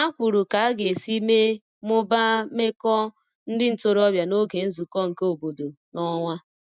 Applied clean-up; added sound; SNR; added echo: none; none; none; none.